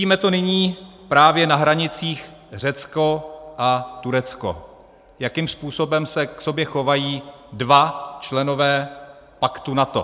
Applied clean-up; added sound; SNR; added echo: none; none; none; none.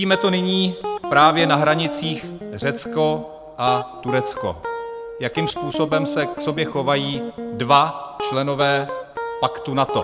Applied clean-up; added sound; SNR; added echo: none; Guitar; 7 dB; none.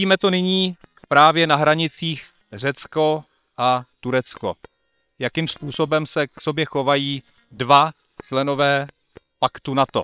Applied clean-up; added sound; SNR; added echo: neural separator model SepFormer WHAM!.